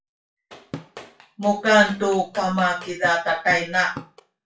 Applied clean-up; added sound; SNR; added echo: classical method WPE with log-MMSE.